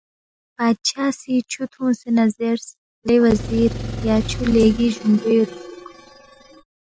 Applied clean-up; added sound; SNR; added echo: classical method Wiener filter.